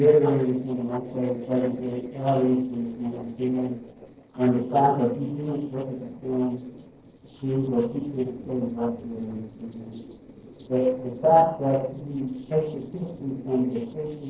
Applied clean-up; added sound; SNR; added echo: neural separator model SepFormer DNS4.